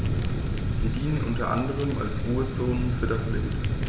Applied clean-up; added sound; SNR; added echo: none; Fire; -1 dB; none.